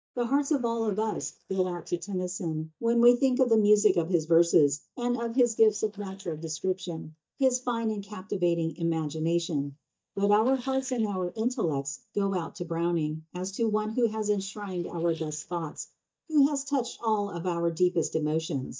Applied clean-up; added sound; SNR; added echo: neural mask model DeepFilterNet 3.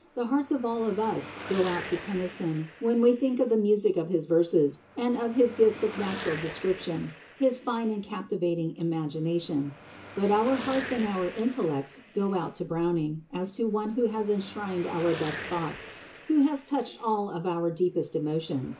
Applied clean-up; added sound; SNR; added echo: none; Car passing by / Traffic noise, roadway noise / Engine; 16 dB; reverberation time 0.2 s.